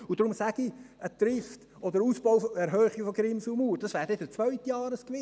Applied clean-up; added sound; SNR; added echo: none; none; none; none.